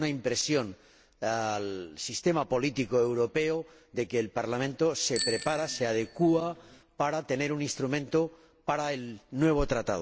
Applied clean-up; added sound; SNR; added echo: none; Bicycle bell; 17 dB; none.